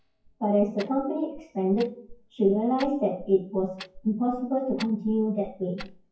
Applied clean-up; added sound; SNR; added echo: classical method WPE with log-MMSE.